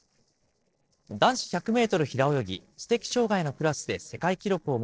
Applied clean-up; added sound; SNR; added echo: neural separator model SepFormer DNS4.